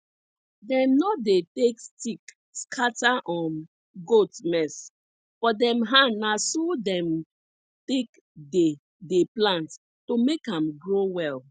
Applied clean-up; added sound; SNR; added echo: none; none; none; none.